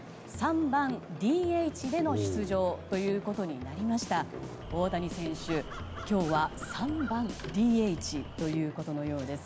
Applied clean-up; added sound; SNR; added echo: none; Crow + Drum kit; 12 dB; none.